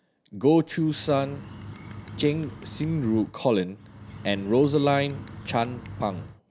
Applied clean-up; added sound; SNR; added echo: none; Bird; 14 dB; none.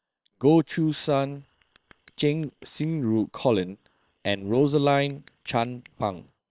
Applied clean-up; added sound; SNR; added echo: neural separator model SepFormer WHAM!.